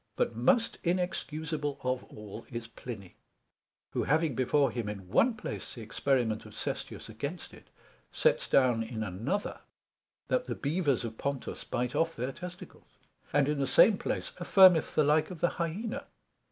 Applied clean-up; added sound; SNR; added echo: none; none; none; none.